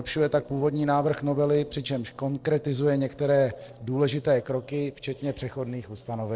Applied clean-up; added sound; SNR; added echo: neural separator model SepFormer DNS4.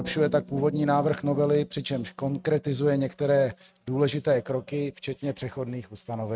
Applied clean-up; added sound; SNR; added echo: neural mask model RNNoise.